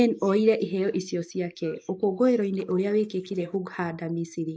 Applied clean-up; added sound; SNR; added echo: neural mask model Resemble Enhance denoiser.